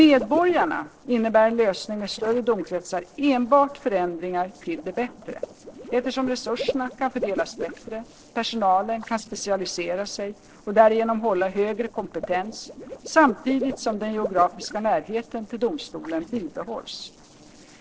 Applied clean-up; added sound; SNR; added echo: neural separator model SepFormer DNS4.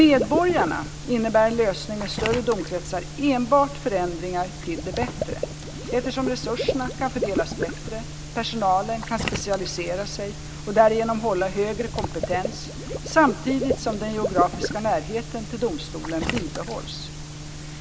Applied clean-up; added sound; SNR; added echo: none; Water / Liquid; 9 dB; none.